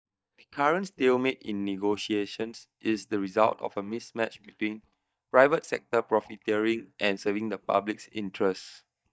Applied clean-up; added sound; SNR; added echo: neural mask model DeepFilterNet 3.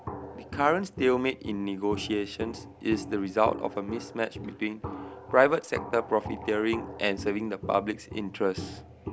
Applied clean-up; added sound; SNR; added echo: none; Walk, footsteps; 11 dB; none.